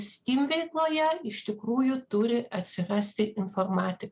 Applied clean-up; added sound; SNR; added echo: none; none; none; none.